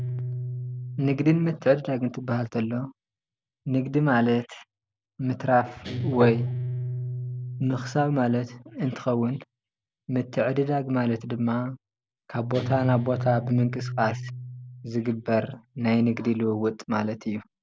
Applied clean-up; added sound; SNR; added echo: none; Guitar; 9 dB; none.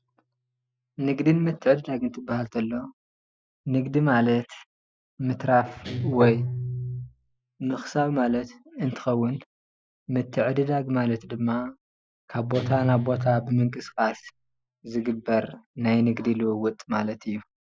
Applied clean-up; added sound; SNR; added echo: classical method Wiener filter.